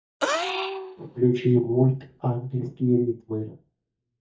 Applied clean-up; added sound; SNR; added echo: neural mask model DeepFilterNet 3.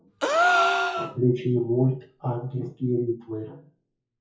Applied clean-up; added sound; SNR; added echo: classical method WPE with log-MMSE.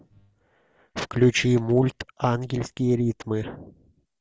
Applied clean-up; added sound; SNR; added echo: none; none; none; none.